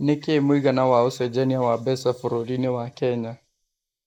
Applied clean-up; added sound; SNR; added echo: neural mask model Resemble Enhance denoiser.